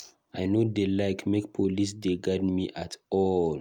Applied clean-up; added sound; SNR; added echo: none; none; none; none.